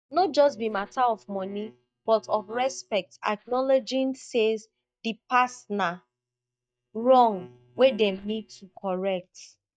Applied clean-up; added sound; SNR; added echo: neural mask model DeepFilterNet 3.